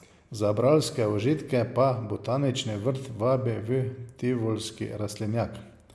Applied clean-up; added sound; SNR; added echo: none; none; none; none.